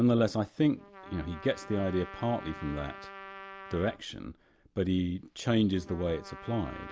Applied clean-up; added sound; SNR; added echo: none; Trumpet; 17 dB; none.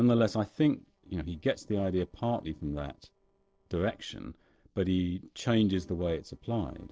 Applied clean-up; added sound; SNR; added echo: neural separator model SepFormer DNS4.